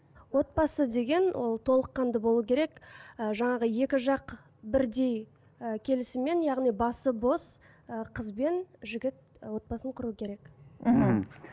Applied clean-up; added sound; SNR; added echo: none; none; none; none.